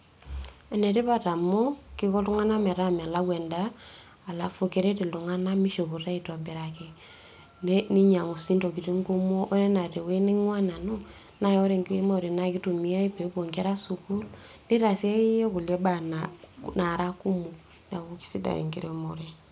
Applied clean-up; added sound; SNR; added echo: none; none; none; none.